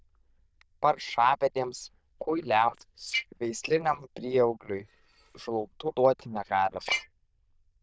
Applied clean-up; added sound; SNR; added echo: neural diffusion model UNIVERSE++.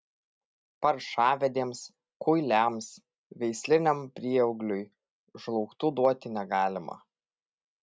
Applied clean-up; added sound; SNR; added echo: none; none; none; none.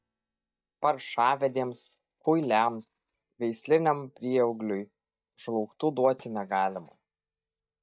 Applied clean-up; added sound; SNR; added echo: neural mask model DeepFilterNet 3.